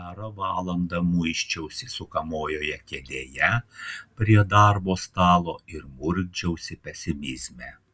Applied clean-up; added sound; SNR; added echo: none; none; none; none.